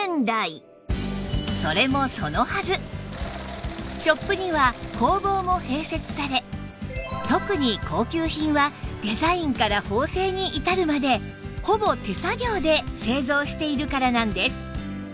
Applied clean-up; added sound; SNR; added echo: none; none; none; none.